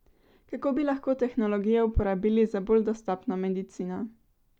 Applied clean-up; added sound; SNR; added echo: none; none; none; none.